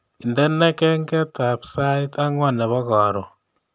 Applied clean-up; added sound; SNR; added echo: none; none; none; none.